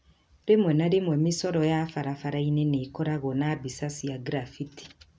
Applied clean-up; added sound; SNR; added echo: none; none; none; none.